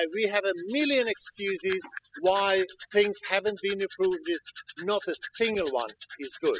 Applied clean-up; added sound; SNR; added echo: classical method spectral subtraction.